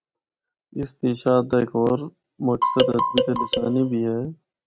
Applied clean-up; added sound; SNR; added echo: neural mask model RNNoise.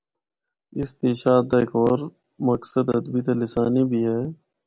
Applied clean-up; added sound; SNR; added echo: none; none; none; none.